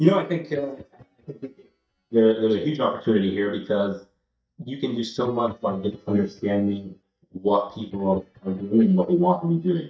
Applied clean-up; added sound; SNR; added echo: neural mask model DeepFilterNet 3.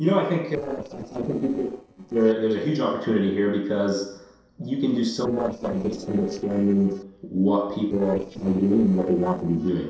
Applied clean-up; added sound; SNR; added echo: neural separator model SepFormer DNS4.